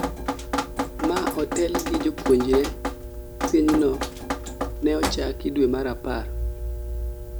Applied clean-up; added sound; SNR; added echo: none; Drip; 3 dB; none.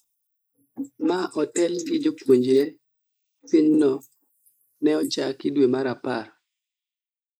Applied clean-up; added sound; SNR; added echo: neural mask model Resemble Enhance denoiser.